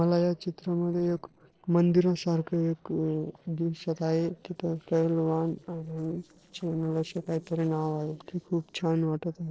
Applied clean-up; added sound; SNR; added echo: neural separator model SepFormer DNS4.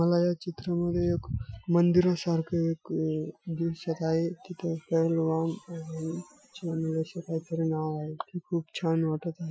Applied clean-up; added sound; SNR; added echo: classical method Wiener filter.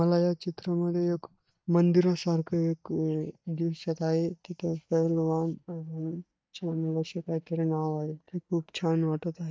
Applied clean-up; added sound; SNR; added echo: neural mask model DeepFilterNet 3.